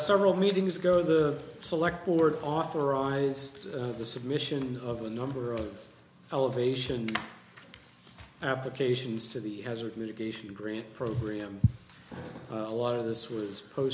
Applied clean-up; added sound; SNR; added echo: none; none; none; none.